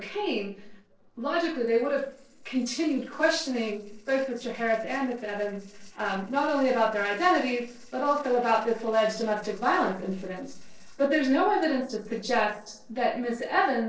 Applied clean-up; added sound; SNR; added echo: neural separator model SepFormer DNS4.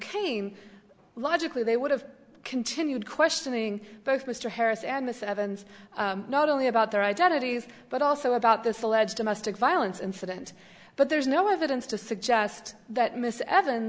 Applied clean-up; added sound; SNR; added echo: none; none; none; none.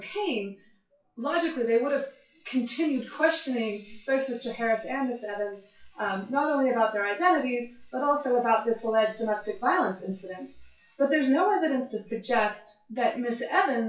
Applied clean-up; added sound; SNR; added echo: classical method WPE with log-MMSE.